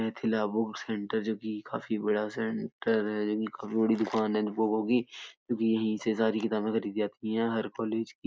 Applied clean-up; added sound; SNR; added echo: none; none; none; none.